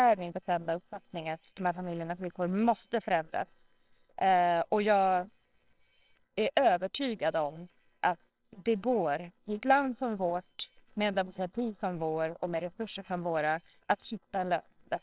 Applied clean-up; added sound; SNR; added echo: neural separator model SepFormer WHAMR!.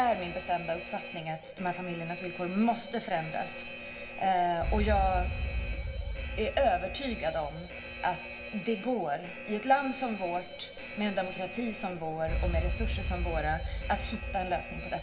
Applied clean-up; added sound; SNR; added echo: none; Alarm; 4 dB; reverberation time 3.0 s.